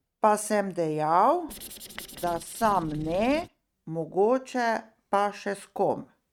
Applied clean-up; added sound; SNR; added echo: neural mask model RNNoise.